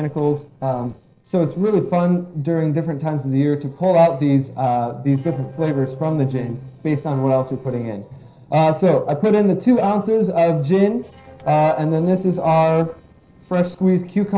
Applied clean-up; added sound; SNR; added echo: neural separator model SepFormer DNS4.